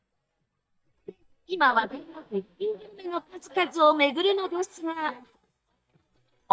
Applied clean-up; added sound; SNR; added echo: neural mask model DeepFilterNet 3.